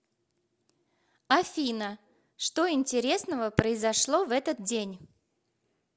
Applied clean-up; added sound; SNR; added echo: none; none; none; none.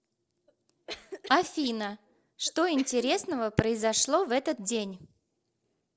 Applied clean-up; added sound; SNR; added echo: neural separator model SepFormer DNS4.